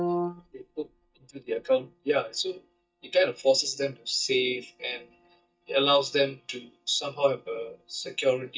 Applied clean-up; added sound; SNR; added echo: neural mask model DeepFilterNet 3.